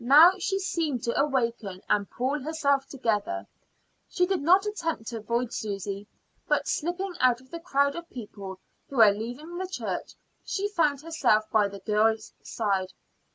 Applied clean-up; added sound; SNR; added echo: none; none; none; none.